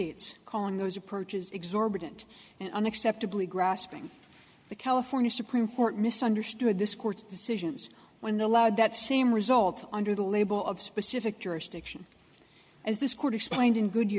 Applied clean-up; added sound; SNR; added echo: none; none; none; none.